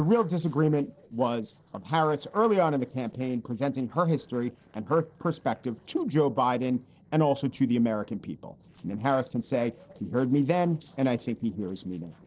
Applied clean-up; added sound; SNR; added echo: neural separator model SepFormer DNS4.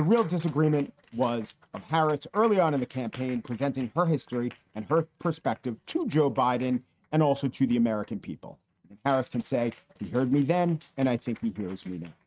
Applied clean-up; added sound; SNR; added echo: neural mask model RNNoise.